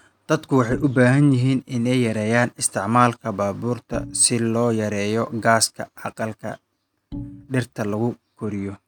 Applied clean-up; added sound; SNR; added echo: neural mask model RNNoise.